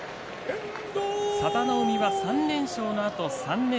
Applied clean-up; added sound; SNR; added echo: none; none; none; none.